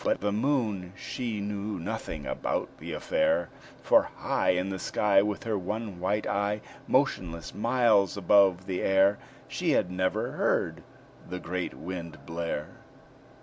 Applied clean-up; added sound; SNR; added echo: none; none; none; none.